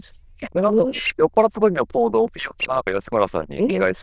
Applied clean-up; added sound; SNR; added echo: neural diffusion model UNIVERSE++.